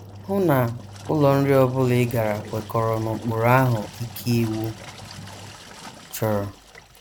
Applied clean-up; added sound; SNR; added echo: none; Engine; 16 dB; none.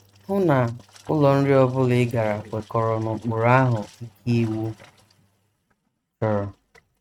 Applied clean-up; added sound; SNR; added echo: neural mask model RNNoise.